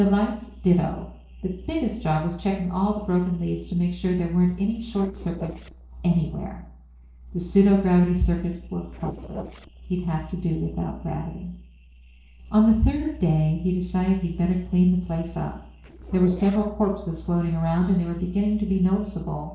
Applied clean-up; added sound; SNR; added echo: neural separator model SepFormer DNS4.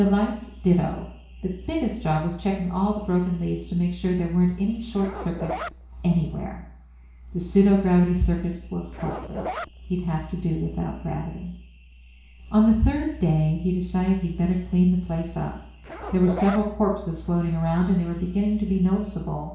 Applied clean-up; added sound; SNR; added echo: none; Zipper (clothing); 11 dB; reverberation time 0.6 s.